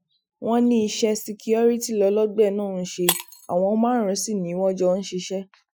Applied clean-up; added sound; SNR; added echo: classical method Wiener filter.